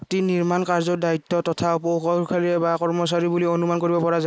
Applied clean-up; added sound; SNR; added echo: neural mask model Resemble Enhance denoiser.